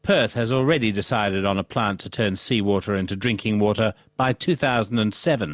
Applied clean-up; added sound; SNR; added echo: none; none; none; none.